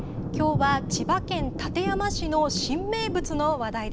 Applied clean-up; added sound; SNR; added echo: none; Thunder; 4 dB; none.